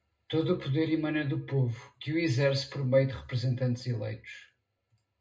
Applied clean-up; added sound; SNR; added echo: none; none; none; reverberation time 0.2 s.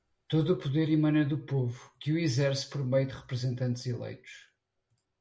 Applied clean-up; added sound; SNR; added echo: none; none; none; none.